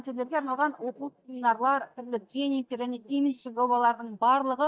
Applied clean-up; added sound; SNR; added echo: neural mask model DeepFilterNet 3.